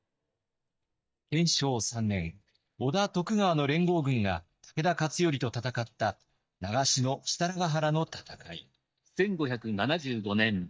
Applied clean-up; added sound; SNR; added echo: neural mask model DeepFilterNet 3.